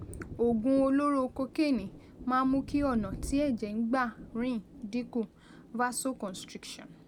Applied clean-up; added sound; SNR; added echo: none; Thunder; 15 dB; none.